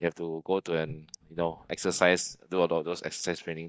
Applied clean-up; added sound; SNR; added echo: neural mask model DeepFilterNet 3.